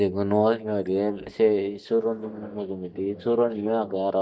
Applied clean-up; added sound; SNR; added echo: neural mask model DeepFilterNet 3.